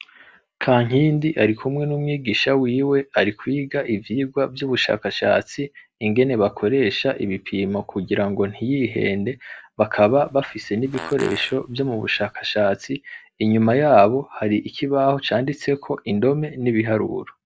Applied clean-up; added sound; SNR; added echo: none; Fart; 18 dB; none.